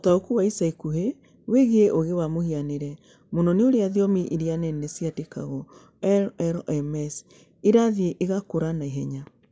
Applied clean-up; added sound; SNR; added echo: none; none; none; none.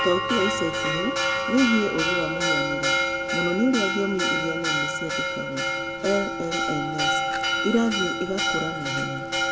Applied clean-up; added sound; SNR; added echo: none; Church bell; -1 dB; reverberation time 0.8 s.